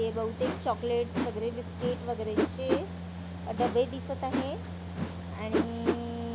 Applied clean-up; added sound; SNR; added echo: none; Whoosh, swoosh, swish; 3 dB; none.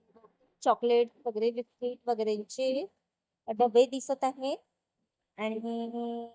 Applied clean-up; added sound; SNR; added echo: neural mask model DeepFilterNet 3.